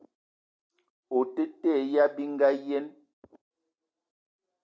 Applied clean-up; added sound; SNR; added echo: none; none; none; none.